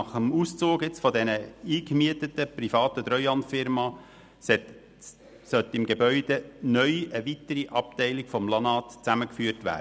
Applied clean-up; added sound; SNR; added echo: none; none; none; none.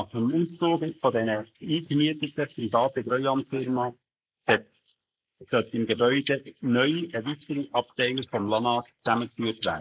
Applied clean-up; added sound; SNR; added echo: neural mask model Resemble Enhance denoiser.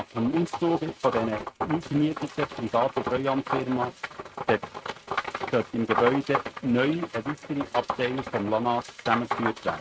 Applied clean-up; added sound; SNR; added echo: neural mask model RNNoise.